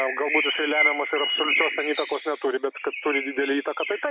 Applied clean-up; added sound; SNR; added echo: none; Bird; 1 dB; none.